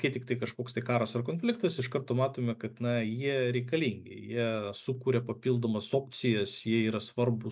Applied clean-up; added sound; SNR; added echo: none; none; none; none.